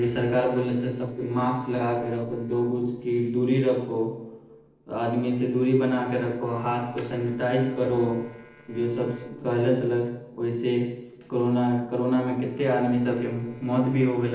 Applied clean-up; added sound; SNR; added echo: neural separator model SepFormer DNS4.